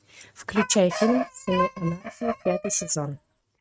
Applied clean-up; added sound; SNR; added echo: neural mask model RNNoise.